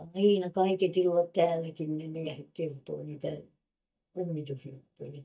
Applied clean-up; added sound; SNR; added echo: neural mask model DeepFilterNet 3.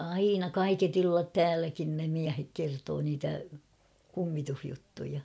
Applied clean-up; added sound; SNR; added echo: none; none; none; none.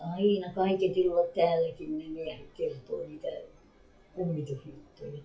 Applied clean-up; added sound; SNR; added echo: classical method WPE with log-MMSE.